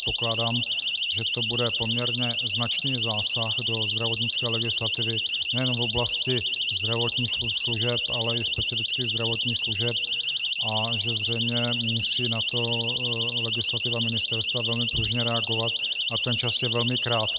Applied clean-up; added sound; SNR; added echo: neural mask model RNNoise.